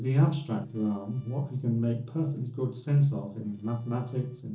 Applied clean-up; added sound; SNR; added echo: neural separator model SepFormer DNS4.